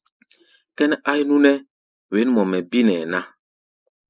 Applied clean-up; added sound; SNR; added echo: neural mask model Resemble Enhance denoiser.